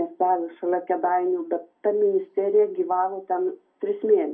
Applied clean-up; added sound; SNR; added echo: none; none; none; reverberation time 0.2 s.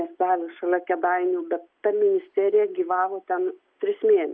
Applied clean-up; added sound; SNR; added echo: none; none; none; none.